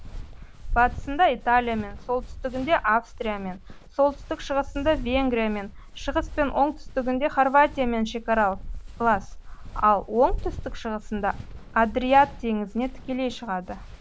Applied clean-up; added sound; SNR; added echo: none; Walk, footsteps; 10 dB; none.